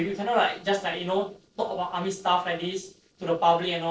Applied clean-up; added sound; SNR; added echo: neural separator model SepFormer DNS4.